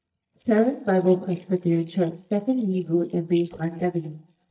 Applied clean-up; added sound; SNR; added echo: neural mask model DeepFilterNet 3.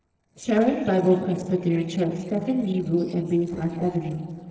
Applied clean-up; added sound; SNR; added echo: neural separator model SepFormer DNS4.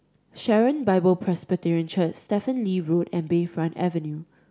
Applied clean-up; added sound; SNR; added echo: none; none; none; none.